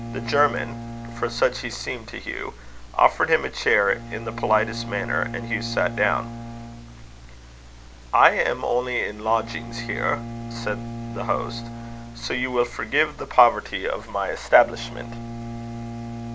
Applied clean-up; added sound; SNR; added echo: none; Bowed string instrument; 11 dB; none.